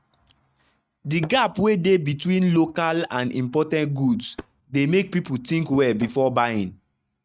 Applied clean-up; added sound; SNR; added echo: neural mask model RNNoise.